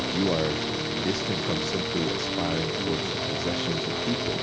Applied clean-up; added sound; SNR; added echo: none; Tools + Guitar; -3 dB; none.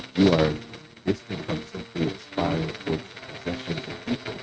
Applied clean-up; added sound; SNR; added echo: neural mask model RNNoise.